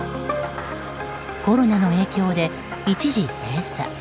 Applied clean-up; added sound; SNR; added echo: none; Bowed string instrument; 14 dB; none.